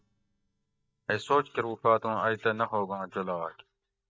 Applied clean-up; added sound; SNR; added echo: neural mask model DeepFilterNet 3.